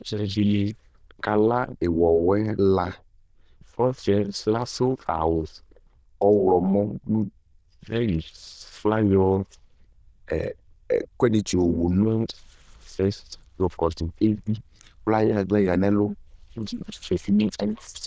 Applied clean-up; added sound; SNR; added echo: neural diffusion model UNIVERSE++.